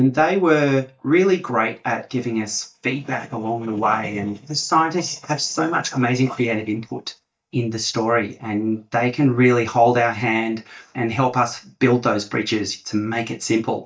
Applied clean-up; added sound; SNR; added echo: neural mask model DeepFilterNet 3.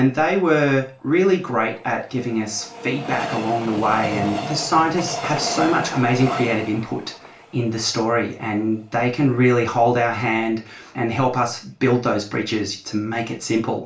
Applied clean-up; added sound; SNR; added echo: none; Train; 12 dB; reverberation time 0.3 s.